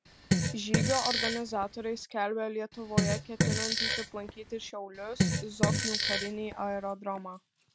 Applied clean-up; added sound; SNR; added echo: none; Fart; -4 dB; none.